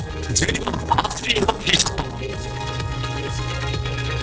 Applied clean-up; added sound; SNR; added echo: neural separator model SepFormer DNS4.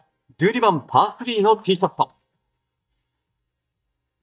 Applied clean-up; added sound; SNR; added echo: neural mask model DeepFilterNet 3.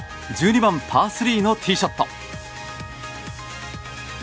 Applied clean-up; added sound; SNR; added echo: none; none; none; none.